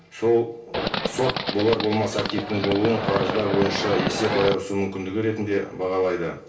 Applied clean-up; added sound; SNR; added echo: none; Livestock, farm animals, working animals; 3 dB; reverberation time 0.3 s.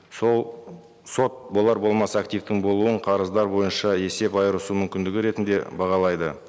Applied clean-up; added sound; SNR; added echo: none; none; none; none.